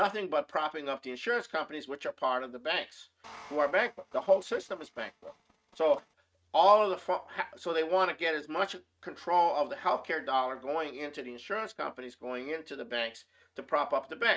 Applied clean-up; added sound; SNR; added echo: neural mask model RNNoise.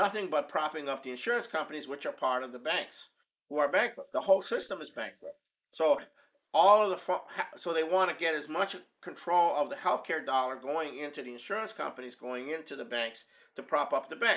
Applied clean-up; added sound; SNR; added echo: neural mask model Resemble Enhance denoiser.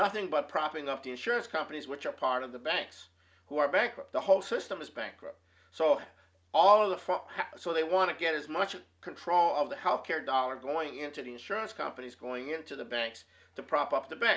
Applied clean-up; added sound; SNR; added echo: none; none; none; none.